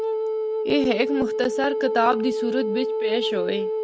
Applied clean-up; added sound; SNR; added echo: none; Wind instrument, woodwind instrument; 0 dB; none.